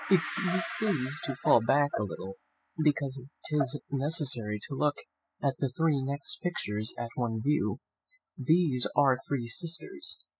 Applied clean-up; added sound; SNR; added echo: classical method spectral subtraction.